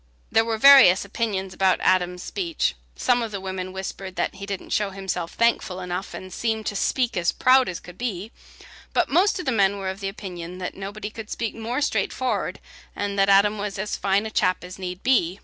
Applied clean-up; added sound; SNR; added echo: none; none; none; none.